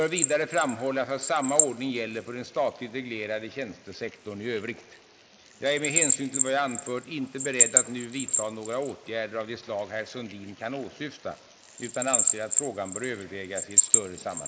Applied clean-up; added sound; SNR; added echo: neural mask model Resemble Enhance denoiser.